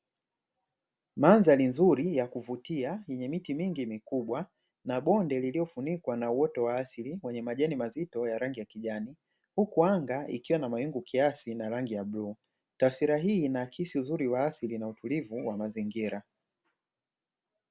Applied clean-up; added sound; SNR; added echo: none; none; none; none.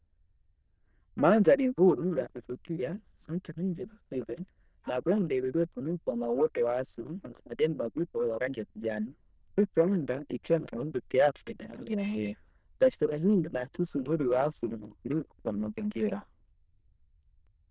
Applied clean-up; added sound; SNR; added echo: neural diffusion model UNIVERSE++.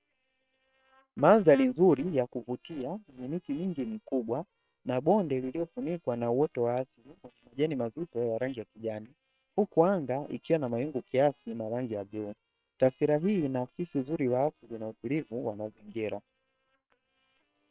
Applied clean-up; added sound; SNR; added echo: neural separator model SepFormer WHAM!.